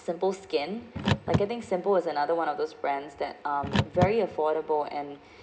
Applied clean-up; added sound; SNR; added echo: none; Car; 5 dB; reverberation time 0.3 s.